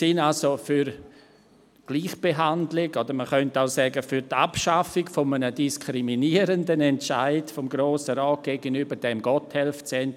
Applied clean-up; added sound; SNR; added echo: none; none; none; none.